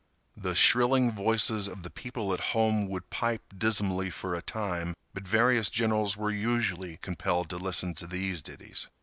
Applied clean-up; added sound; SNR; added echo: none; none; none; none.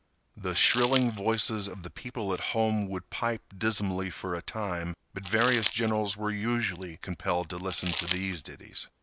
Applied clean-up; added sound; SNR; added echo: none; Crumpling, crinkling; 2 dB; none.